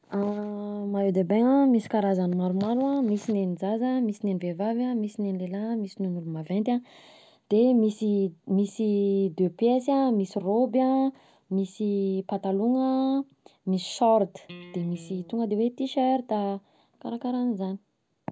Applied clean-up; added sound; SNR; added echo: none; Electric guitar; 19 dB; none.